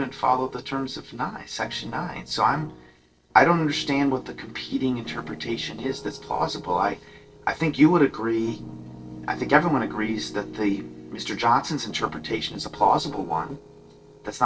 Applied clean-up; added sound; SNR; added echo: neural separator model SepFormer DNS4.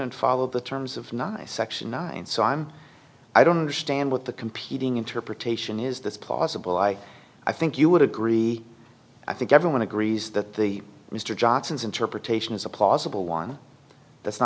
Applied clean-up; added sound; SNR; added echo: none; none; none; none.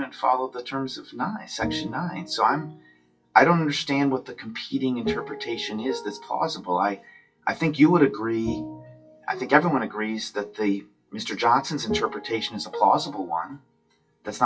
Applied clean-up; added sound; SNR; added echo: classical method WPE with log-MMSE.